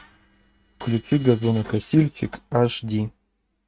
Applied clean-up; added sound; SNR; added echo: neural mask model RNNoise.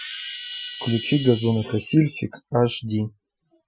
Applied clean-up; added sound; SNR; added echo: classical method Wiener filter.